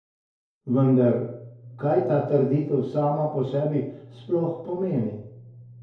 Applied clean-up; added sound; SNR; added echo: none; none; none; reverberation time 2.3 s.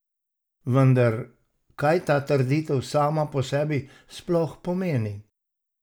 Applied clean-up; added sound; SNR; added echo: none; none; none; none.